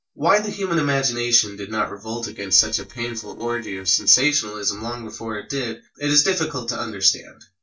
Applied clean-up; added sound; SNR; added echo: neural separator model SepFormer DNS4.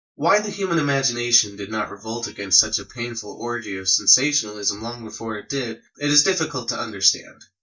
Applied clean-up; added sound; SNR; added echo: neural mask model DeepFilterNet 3.